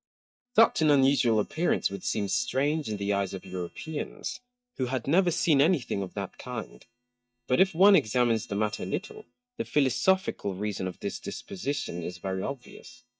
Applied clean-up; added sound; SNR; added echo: neural mask model DeepFilterNet 3.